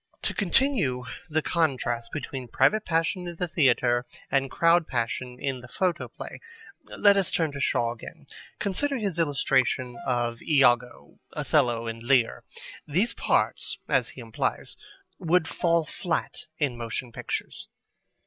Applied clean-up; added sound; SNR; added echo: none; Brass instrument; 20 dB; none.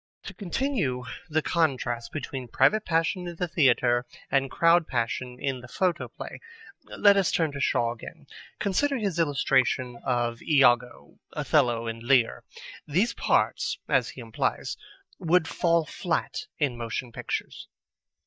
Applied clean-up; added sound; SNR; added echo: neural mask model DeepFilterNet 3.